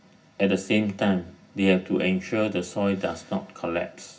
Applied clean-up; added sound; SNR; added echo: none; none; none; reverberation time 0.4 s.